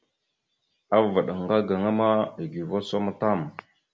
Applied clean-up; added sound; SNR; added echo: none; none; none; none.